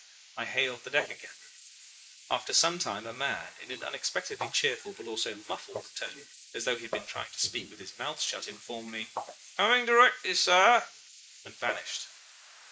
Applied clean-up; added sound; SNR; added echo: neural mask model Resemble Enhance denoiser.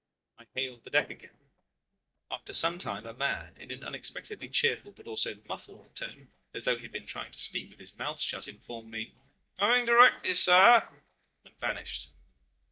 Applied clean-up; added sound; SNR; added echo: neural mask model DeepFilterNet 3.